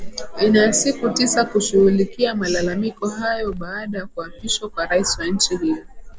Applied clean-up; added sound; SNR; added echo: none; Cricket; 13 dB; none.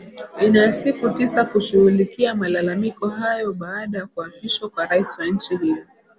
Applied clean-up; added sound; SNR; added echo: none; none; none; none.